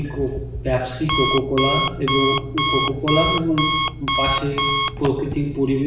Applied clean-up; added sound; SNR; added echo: none; Alarm; -2 dB; reverberation time 0.9 s.